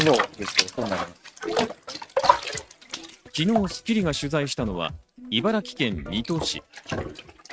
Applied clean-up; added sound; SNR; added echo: neural mask model RNNoise.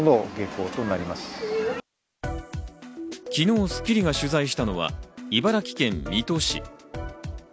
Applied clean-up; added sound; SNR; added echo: none; none; none; none.